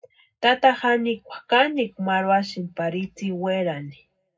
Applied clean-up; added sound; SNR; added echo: none; none; none; reverberation time 0.3 s.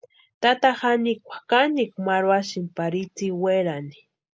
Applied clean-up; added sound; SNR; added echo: none; none; none; none.